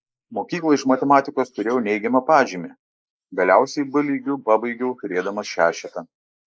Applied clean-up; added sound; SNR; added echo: neural mask model Resemble Enhance denoiser.